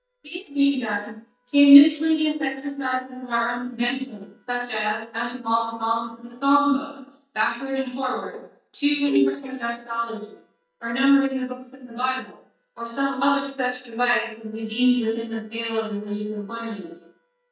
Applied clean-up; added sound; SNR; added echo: neural mask model DeepFilterNet 3.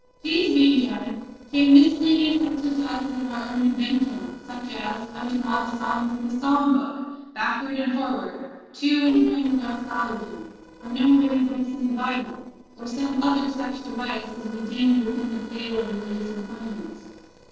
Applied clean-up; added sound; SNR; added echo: neural separator model SepFormer DNS4.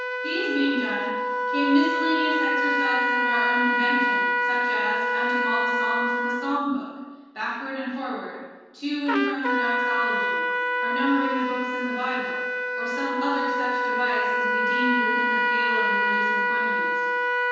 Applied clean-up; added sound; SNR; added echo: none; Trumpet; -4 dB; reverberation time 1.2 s.